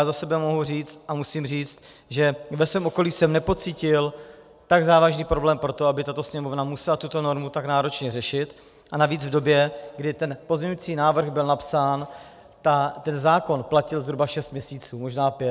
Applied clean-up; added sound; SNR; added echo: none; none; none; none.